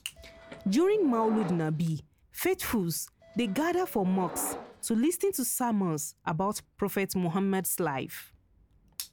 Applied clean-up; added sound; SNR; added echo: none; Subway, metro, underground; 13 dB; none.